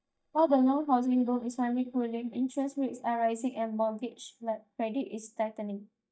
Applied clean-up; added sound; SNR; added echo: neural mask model DeepFilterNet 3.